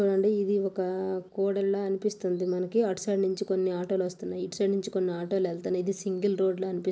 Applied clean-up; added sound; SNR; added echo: none; none; none; none.